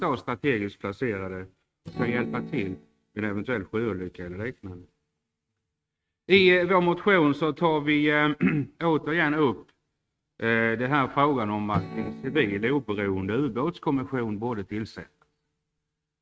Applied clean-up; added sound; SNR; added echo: neural mask model RNNoise.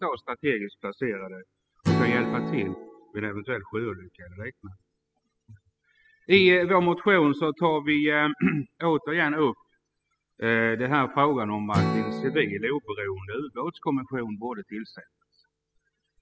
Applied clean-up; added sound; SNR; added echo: classical method spectral subtraction.